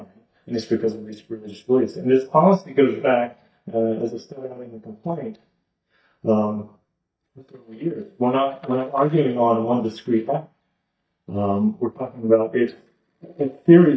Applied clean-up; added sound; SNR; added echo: neural mask model DeepFilterNet 3.